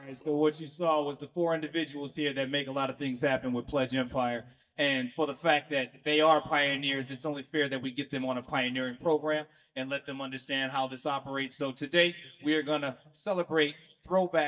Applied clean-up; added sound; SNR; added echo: neural mask model DeepFilterNet 3.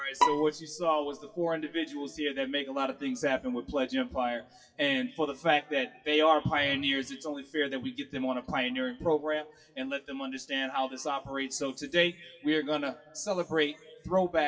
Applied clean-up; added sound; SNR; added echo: classical method WPE with log-MMSE.